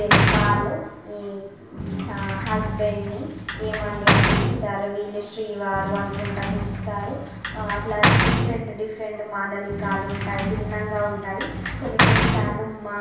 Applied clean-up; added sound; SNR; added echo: none; Sliding door / Slam; -4 dB; reverberation time 0.9 s.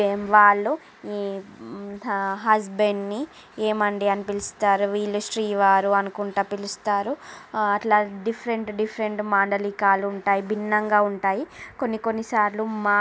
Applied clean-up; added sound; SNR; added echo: none; none; none; none.